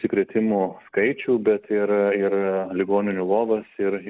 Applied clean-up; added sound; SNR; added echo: neural mask model Resemble Enhance denoiser.